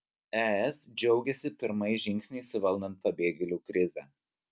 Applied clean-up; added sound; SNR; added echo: none; none; none; none.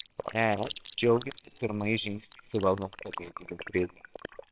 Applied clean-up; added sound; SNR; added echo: neural separator model SepFormer WHAMR!.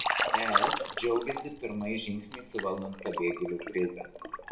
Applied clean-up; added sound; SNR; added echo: none; Liquid; 0 dB; reverberation time 0.5 s.